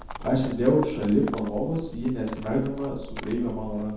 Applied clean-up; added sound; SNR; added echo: none; Livestock, farm animals, working animals; 12 dB; reverberation time 0.9 s.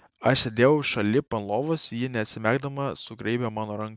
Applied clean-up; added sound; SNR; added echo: none; none; none; none.